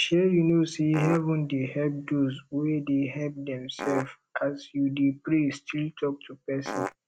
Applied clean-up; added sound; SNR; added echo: none; Fart; 4 dB; none.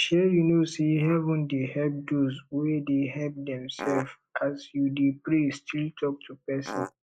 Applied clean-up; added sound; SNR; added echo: neural mask model Resemble Enhance denoiser.